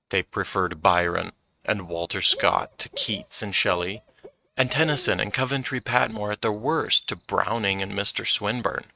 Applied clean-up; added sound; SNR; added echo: neural mask model RNNoise.